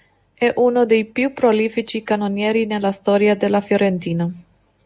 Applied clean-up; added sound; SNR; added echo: none; none; none; none.